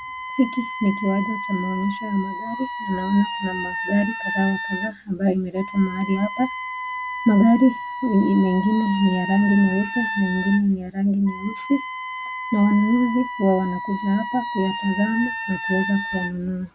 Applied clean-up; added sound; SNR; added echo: none; Wind instrument, woodwind instrument; 8 dB; none.